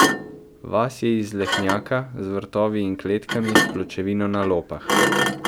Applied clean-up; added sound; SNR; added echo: none; Thump, thud; 0 dB; none.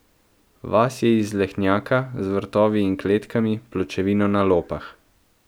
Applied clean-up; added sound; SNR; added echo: none; none; none; none.